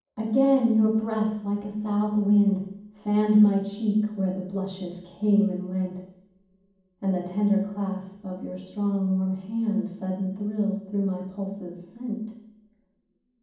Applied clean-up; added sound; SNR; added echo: none; none; none; reverberation time 1.2 s.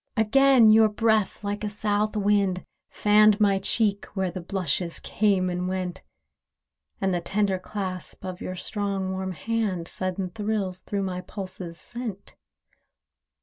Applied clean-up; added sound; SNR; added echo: none; none; none; none.